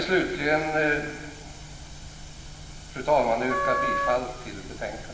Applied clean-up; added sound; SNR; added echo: none; Wind instrument, woodwind instrument; 2 dB; reverberation time 1.4 s.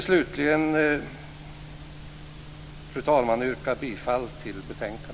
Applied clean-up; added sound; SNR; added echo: none; none; none; none.